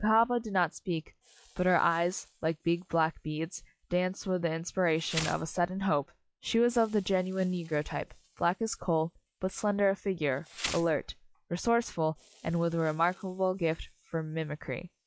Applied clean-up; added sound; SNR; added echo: classical method log-MMSE.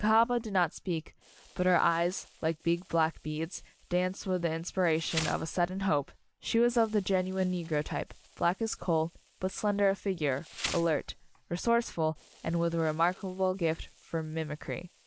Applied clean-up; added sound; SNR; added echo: none; Insect; 18 dB; none.